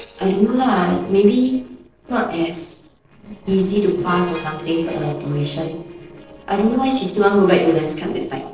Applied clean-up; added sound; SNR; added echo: neural separator model SepFormer DNS4.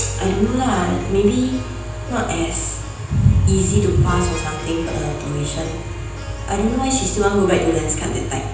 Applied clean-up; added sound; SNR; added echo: none; Harp; 17 dB; reverberation time 0.9 s.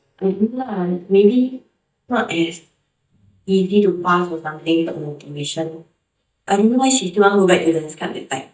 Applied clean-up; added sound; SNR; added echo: neural mask model DeepFilterNet 3.